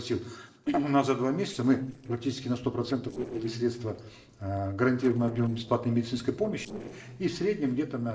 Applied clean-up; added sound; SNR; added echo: neural separator model SepFormer DNS4.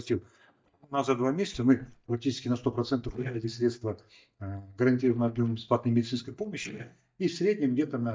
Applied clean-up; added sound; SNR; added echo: neural mask model DeepFilterNet 3.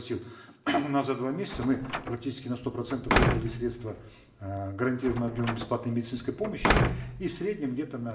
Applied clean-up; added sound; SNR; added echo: none; Slam; 1 dB; reverberation time 0.8 s.